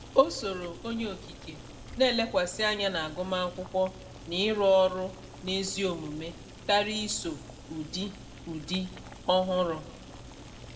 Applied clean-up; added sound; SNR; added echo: none; Boiling; 16 dB; reverberation time 1.4 s.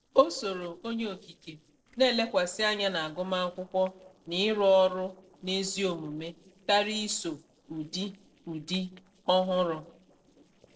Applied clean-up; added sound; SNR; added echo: neural separator model SepFormer DNS4.